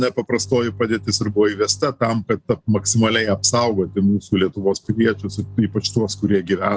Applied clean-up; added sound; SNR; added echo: none; Bowed string instrument; 18 dB; none.